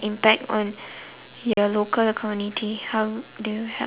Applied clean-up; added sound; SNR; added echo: none; none; none; none.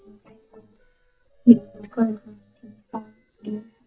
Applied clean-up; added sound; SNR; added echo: neural mask model DeepFilterNet 3.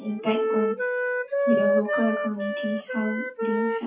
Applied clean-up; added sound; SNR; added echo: classical method WPE with log-MMSE.